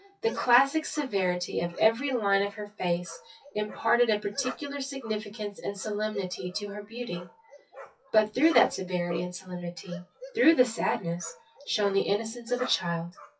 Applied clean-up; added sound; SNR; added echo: classical method WPE with log-MMSE.